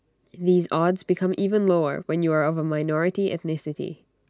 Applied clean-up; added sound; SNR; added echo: none; none; none; none.